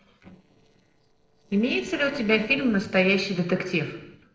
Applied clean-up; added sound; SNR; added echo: neural separator model SepFormer DNS4.